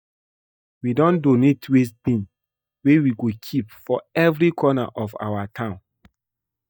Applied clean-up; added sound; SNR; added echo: neural mask model DeepFilterNet 3.